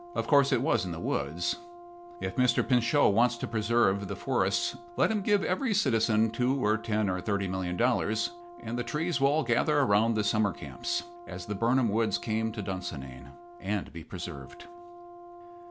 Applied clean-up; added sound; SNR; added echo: none; Brass instrument; 17 dB; none.